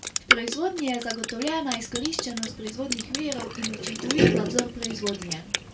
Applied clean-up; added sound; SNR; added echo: none; Drip; -3 dB; reverberation time 0.2 s.